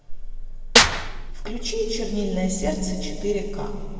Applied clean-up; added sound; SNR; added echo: none; Clapping / Drum kit; -2 dB; reverberation time 2.1 s.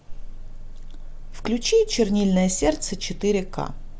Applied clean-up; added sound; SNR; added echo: none; none; none; none.